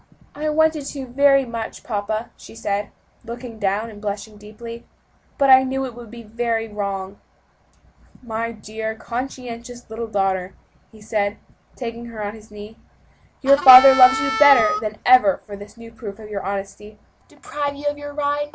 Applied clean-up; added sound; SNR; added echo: none; Harmonica; 3 dB; none.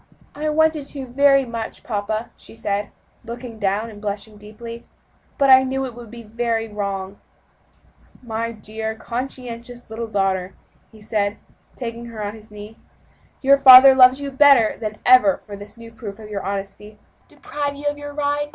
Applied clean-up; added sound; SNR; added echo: none; none; none; none.